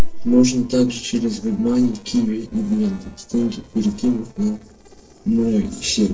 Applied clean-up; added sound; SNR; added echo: neural separator model SepFormer DNS4.